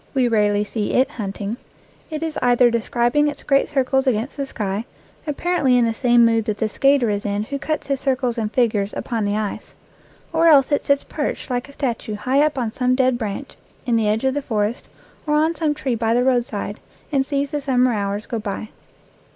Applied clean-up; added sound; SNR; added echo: none; none; none; none.